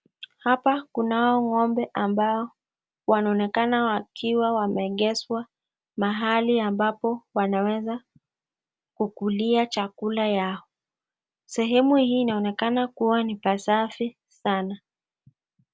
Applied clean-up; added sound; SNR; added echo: none; none; none; none.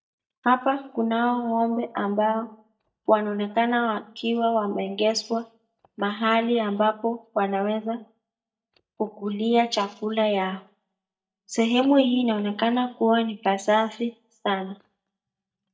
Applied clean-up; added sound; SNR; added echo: neural mask model DeepFilterNet 3.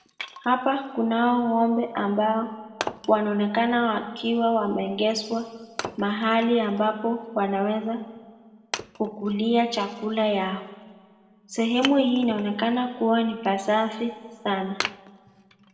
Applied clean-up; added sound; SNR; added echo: none; Wood; 16 dB; reverberation time 1.3 s.